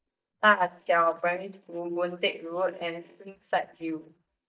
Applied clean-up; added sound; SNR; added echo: neural mask model DeepFilterNet 3.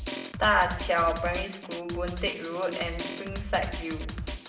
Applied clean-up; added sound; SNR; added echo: none; Drum; 6 dB; reverberation time 0.7 s.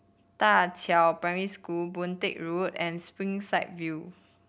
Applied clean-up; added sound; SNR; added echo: none; none; none; none.